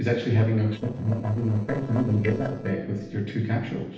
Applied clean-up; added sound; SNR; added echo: neural separator model SepFormer DNS4.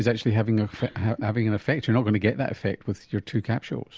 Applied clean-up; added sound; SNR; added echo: none; none; none; none.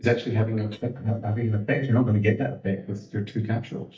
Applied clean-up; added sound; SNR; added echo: neural mask model DeepFilterNet 3.